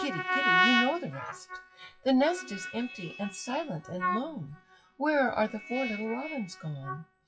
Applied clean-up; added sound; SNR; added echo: classical method WPE with log-MMSE.